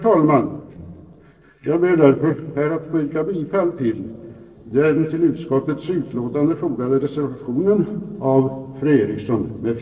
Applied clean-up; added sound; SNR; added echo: neural separator model SepFormer DNS4.